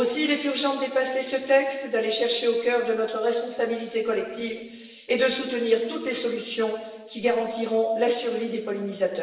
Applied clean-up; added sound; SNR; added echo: none; none; none; reverberation time 1.0 s.